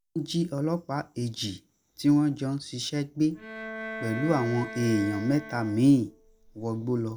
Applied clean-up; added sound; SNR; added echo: none; Bowed string instrument; 12 dB; none.